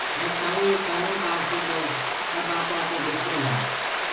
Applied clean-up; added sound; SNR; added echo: none; Stream; -4 dB; reverberation time 0.7 s.